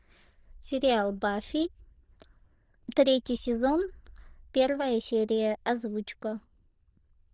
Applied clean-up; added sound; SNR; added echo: neural diffusion model UNIVERSE++.